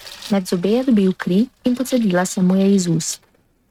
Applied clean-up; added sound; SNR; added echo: neural mask model RNNoise.